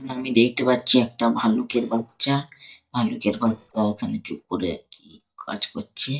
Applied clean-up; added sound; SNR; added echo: neural mask model DeepFilterNet 3.